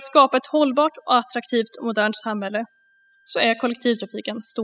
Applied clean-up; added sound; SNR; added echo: classical method spectral subtraction.